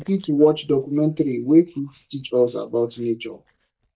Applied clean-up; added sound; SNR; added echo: neural mask model DeepFilterNet 3.